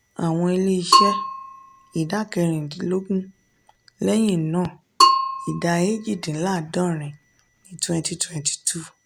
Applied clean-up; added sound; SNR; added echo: none; Bell / Percussion; 0 dB; none.